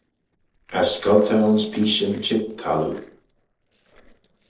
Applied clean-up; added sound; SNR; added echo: neural separator model SepFormer DNS4.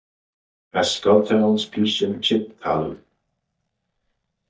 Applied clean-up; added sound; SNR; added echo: neural mask model DeepFilterNet 3.